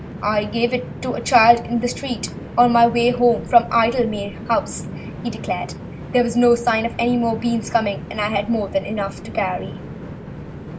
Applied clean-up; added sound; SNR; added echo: none; Train; 12 dB; none.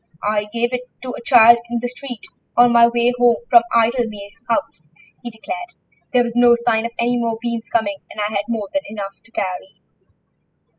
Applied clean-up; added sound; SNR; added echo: classical method spectral subtraction.